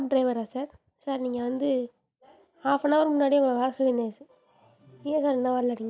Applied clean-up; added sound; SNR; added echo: none; none; none; none.